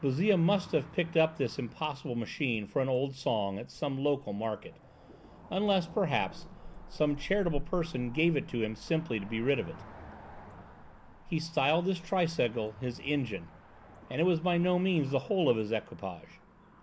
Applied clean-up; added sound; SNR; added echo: none; Cricket / Motor vehicle (road); 15 dB; none.